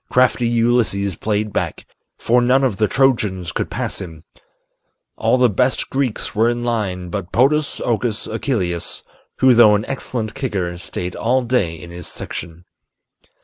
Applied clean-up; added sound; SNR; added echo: none; none; none; none.